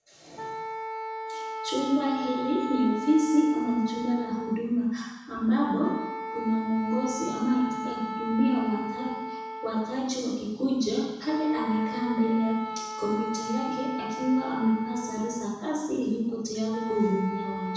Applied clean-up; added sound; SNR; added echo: none; Wind instrument, woodwind instrument; 8 dB; reverberation time 1.1 s.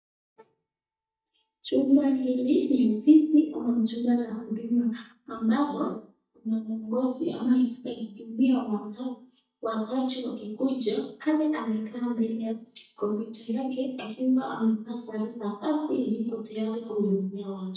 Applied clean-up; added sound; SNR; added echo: neural mask model DeepFilterNet 3.